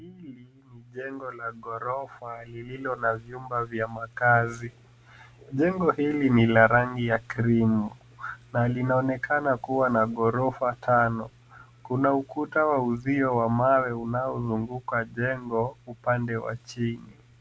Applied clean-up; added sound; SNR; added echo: none; none; none; none.